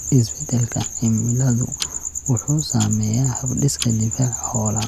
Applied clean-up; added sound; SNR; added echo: none; Tick-tock; 18 dB; none.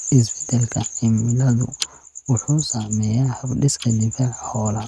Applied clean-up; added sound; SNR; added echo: neural mask model RNNoise.